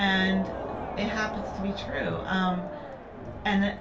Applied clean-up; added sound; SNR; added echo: none; Crowd; 7 dB; reverberation time 0.3 s.